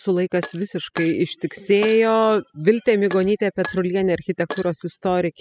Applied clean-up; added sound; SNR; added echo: classical method spectral subtraction.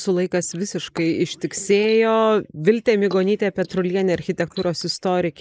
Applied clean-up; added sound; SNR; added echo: neural mask model Resemble Enhance denoiser.